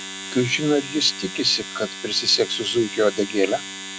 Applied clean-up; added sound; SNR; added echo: none; Domestic sounds, home sounds; 11 dB; none.